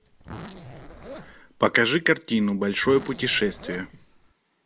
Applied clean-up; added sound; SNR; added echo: none; Zipper (clothing); 16 dB; none.